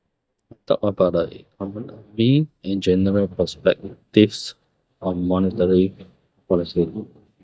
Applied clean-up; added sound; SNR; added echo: neural mask model DeepFilterNet 3.